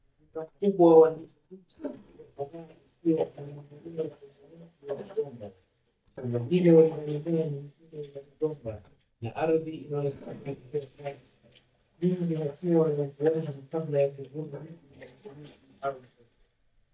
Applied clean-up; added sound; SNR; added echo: neural mask model DeepFilterNet 3.